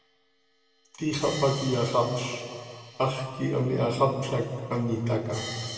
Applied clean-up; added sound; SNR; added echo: none; Hi-hat; 15 dB; reverberation time 2.2 s.